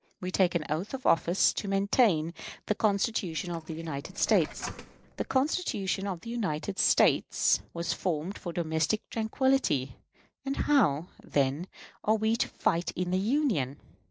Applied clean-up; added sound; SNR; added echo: neural separator model SepFormer DNS4.